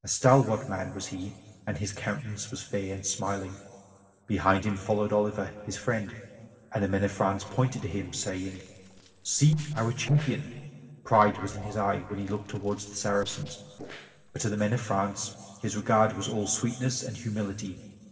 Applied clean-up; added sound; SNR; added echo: neural separator model SepFormer DNS4.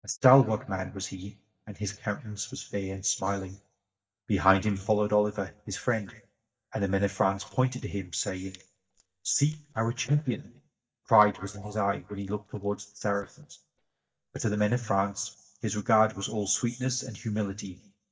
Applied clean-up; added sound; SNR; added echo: neural mask model DeepFilterNet 3.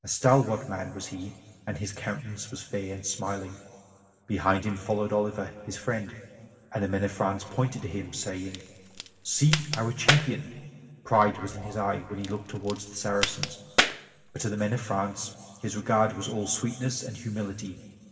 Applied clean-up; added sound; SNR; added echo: none; Crack; 3 dB; reverberation time 2.2 s.